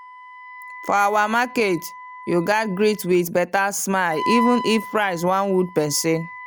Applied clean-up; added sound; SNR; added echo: none; Wind instrument, woodwind instrument; 11 dB; none.